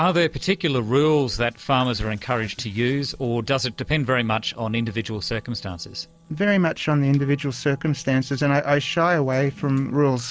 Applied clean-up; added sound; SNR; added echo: neural separator model SepFormer DNS4.